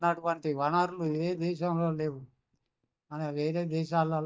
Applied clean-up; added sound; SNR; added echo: neural mask model DeepFilterNet 3.